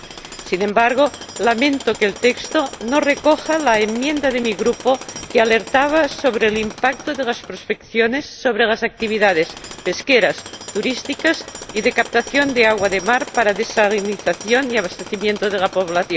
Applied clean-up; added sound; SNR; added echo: none; Tools; 16 dB; none.